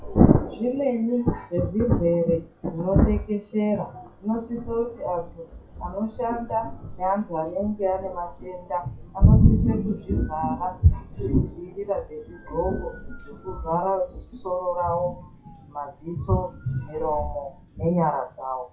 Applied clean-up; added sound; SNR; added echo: classical method WPE with log-MMSE.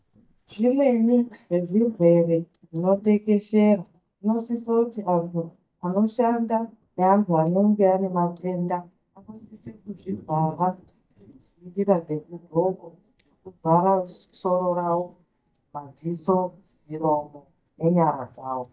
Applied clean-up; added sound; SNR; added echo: neural mask model DeepFilterNet 3.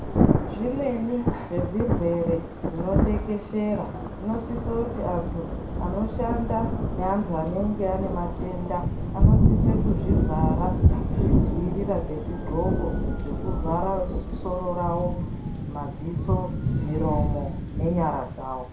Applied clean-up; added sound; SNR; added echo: none; Thunder / Rain; -4 dB; reverberation time 0.5 s.